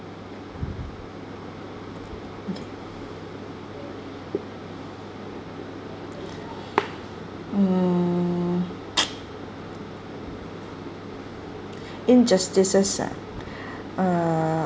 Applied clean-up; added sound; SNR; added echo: none; none; none; none.